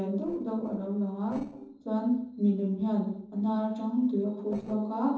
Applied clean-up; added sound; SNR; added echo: neural separator model SepFormer DNS4.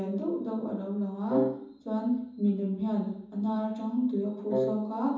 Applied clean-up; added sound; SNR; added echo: none; Wind instrument, woodwind instrument; 2 dB; reverberation time 0.9 s.